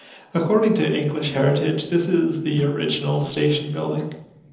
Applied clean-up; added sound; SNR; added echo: neural separator model SepFormer DNS4.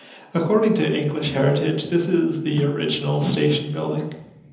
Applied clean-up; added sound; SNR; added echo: none; Snare drum; 17 dB; reverberation time 0.9 s.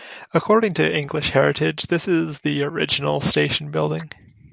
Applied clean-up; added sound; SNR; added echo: none; none; none; none.